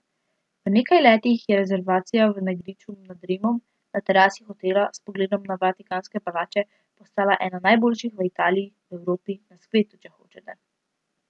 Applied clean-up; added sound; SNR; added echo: none; none; none; none.